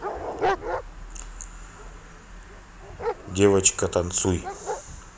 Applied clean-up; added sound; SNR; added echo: none; Dog; 6 dB; none.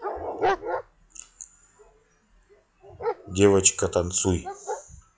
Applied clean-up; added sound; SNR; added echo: classical method log-MMSE.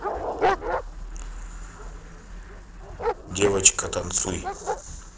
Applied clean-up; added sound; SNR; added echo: neural separator model SepFormer DNS4.